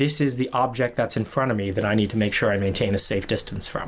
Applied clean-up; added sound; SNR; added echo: none; none; none; none.